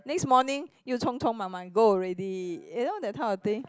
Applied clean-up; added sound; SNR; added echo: none; none; none; none.